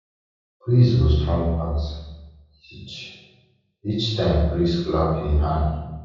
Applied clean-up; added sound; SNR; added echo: none; none; none; reverberation time 1.3 s.